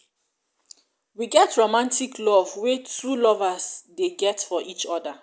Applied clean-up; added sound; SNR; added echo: none; none; none; none.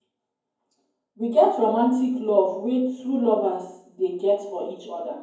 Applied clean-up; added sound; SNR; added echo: none; none; none; reverberation time 0.9 s.